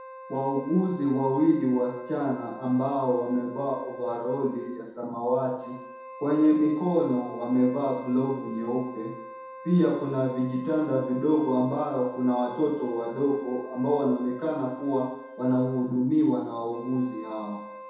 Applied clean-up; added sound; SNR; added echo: none; Wind instrument, woodwind instrument; 17 dB; reverberation time 1.9 s.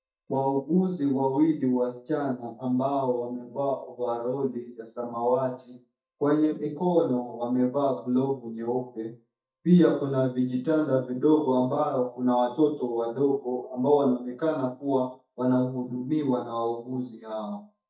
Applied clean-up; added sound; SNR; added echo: neural mask model DeepFilterNet 3.